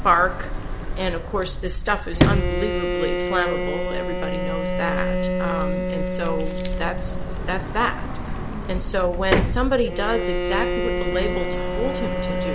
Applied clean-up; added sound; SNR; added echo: none; Bowed string instrument + Sliding door; -1 dB; none.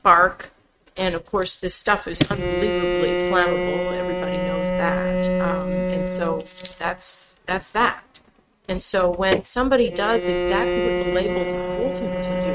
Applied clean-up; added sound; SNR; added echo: neural mask model RNNoise.